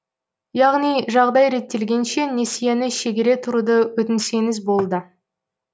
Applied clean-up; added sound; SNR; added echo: none; none; none; none.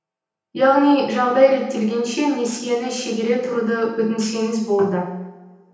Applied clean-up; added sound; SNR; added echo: none; none; none; reverberation time 0.9 s.